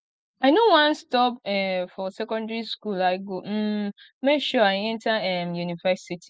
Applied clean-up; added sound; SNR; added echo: none; none; none; none.